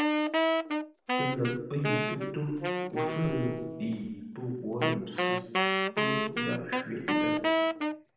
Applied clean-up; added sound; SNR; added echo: none; Wind instrument, woodwind instrument; -4 dB; reverberation time 0.9 s.